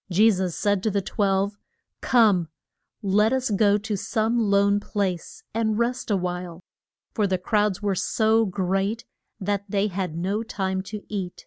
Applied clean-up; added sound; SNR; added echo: none; none; none; none.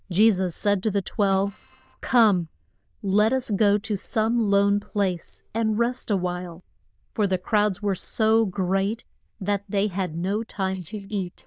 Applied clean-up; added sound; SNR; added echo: neural diffusion model UNIVERSE++.